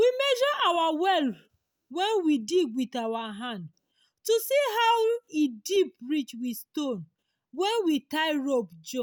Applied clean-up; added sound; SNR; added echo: none; none; none; none.